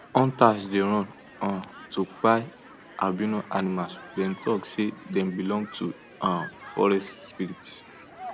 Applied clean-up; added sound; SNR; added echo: none; Human group actions; 18 dB; none.